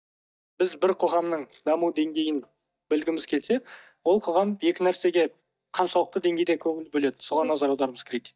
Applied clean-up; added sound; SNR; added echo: neural mask model DeepFilterNet 3.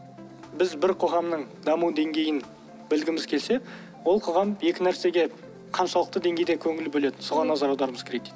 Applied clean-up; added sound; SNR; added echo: none; none; none; none.